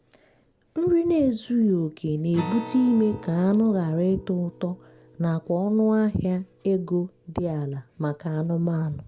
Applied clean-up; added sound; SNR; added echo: none; Acoustic guitar; 20 dB; none.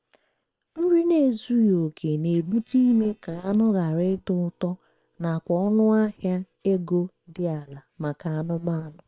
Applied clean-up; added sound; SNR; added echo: neural separator model SepFormer WHAM!.